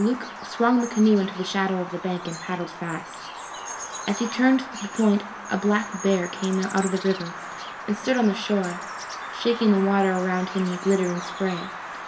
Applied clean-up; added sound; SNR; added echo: none; Bird vocalization, bird call, bird song; 11 dB; reverberation time 0.6 s.